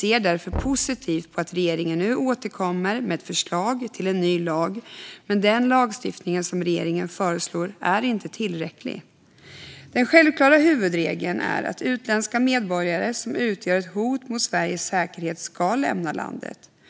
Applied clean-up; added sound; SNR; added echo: none; Knock; 14 dB; none.